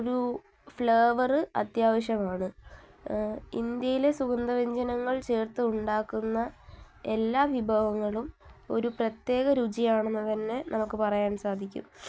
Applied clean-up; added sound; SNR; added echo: none; none; none; none.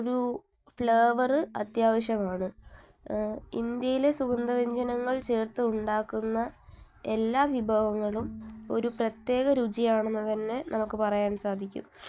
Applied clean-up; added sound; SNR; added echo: neural mask model DeepFilterNet 3.